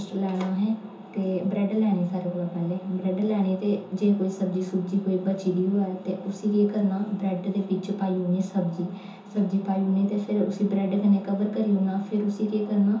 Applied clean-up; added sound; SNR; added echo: none; none; none; reverberation time 0.6 s.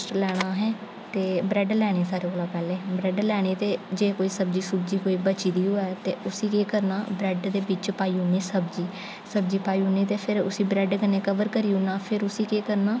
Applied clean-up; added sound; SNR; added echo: none; none; none; none.